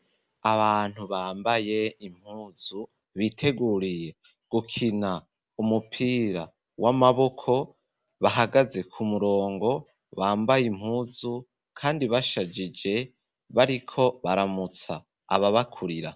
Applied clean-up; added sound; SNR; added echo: none; none; none; none.